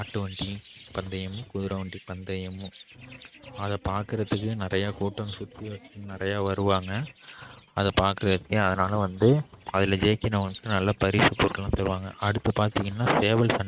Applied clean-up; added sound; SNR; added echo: neural mask model RNNoise.